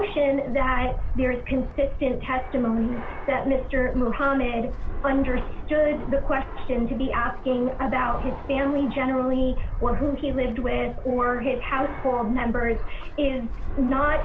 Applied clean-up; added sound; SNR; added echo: none; Fixed-wing aircraft, airplane; 4 dB; none.